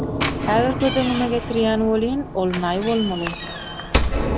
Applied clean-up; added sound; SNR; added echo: none; Knock / Slam; 3 dB; none.